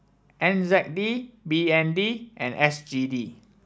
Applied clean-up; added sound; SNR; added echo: none; none; none; none.